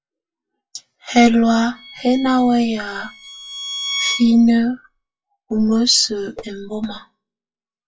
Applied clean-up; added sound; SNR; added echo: classical method WPE with log-MMSE.